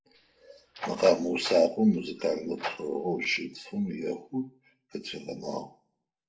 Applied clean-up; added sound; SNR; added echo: none; Door; 13 dB; reverberation time 0.3 s.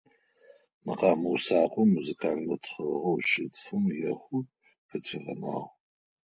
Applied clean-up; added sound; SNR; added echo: none; none; none; none.